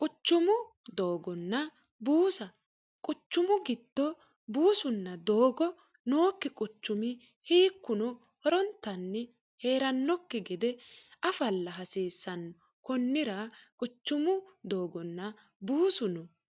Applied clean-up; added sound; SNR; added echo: none; none; none; none.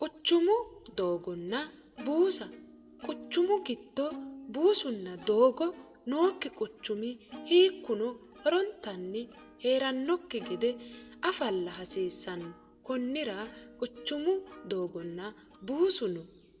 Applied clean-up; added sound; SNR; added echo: none; Plucked string instrument; 19 dB; reverberation time 1.1 s.